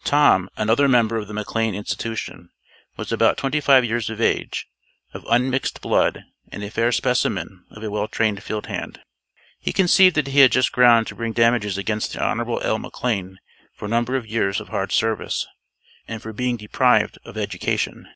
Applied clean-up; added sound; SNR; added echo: none; none; none; none.